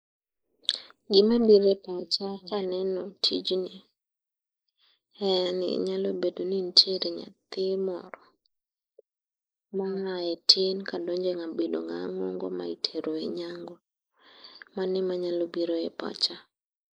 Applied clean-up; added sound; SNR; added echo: neural mask model Resemble Enhance denoiser.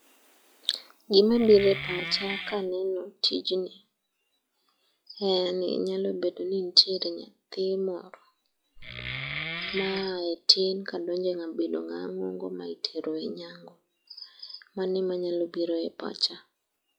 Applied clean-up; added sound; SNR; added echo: classical method log-MMSE.